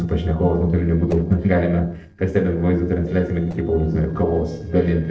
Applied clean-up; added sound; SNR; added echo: neural separator model SepFormer DNS4.